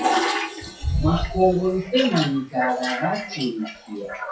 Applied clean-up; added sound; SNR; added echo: classical method WPE with log-MMSE.